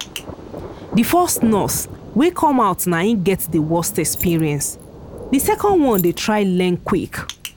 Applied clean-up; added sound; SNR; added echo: none; Thunder + Keys jangling; 15 dB; none.